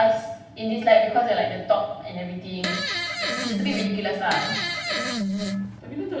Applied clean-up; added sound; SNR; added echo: none; Fart; 2 dB; reverberation time 0.8 s.